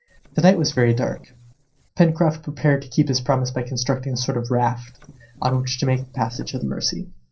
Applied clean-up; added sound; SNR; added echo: neural separator model SepFormer DNS4.